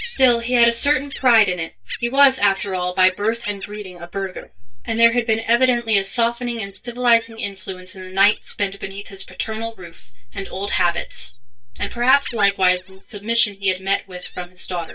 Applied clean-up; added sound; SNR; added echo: neural mask model DeepFilterNet 3.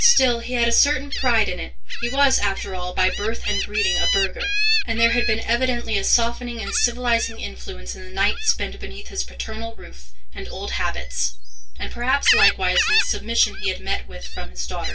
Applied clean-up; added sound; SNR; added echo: none; Gull, seagull; 8 dB; reverberation time 0.2 s.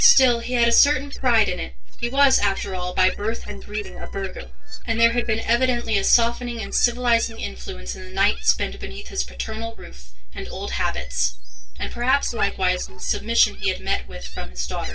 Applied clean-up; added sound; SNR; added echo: neural separator model SepFormer DNS4.